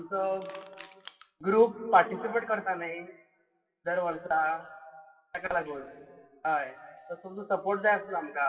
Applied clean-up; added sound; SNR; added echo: classical method WPE with log-MMSE.